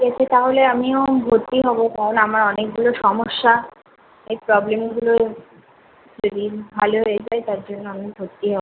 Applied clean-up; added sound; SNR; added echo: none; none; none; none.